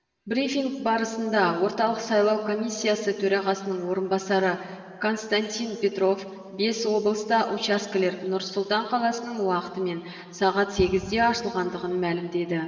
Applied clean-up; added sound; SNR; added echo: none; none; none; reverberation time 2.4 s.